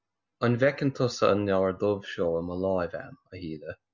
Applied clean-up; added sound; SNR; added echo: none; none; none; none.